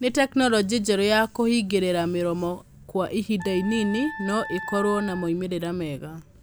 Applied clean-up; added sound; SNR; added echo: none; Wind instrument, woodwind instrument; 12 dB; none.